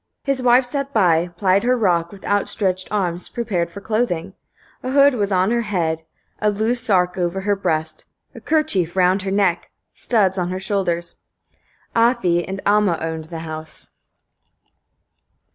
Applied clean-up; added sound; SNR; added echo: none; none; none; none.